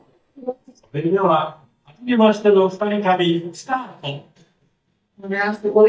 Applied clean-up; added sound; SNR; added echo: neural mask model DeepFilterNet 3.